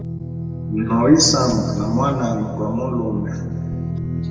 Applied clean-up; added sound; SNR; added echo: none; Guitar; 4 dB; reverberation time 1.6 s.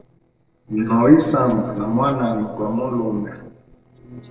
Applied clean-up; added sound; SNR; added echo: neural separator model SepFormer DNS4.